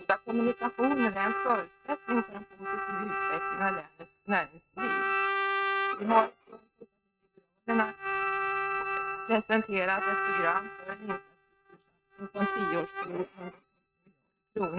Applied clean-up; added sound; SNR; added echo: neural mask model RNNoise.